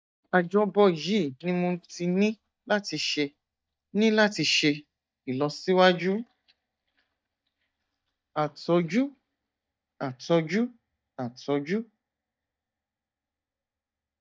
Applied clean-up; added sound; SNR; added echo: neural mask model DeepFilterNet 3.